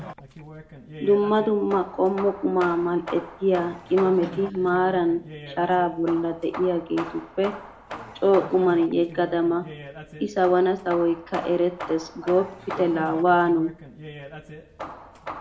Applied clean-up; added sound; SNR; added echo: none; Hammer / Wood; 14 dB; reverberation time 0.3 s.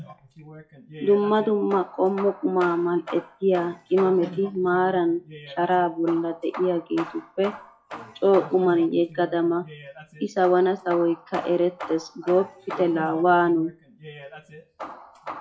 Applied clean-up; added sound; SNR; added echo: classical method WPE with log-MMSE.